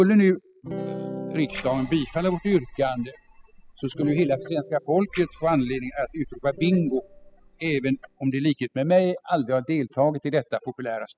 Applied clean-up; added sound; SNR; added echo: classical method spectral subtraction.